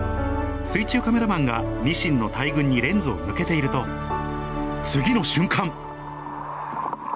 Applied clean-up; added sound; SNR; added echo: none; none; none; none.